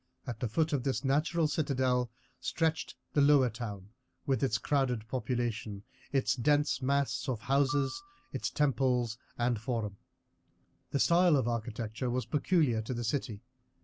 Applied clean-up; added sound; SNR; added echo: none; Marimba, xylophone; 18 dB; none.